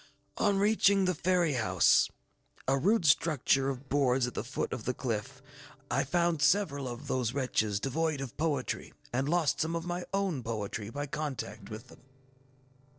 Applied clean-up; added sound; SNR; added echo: neural separator model SepFormer DNS4.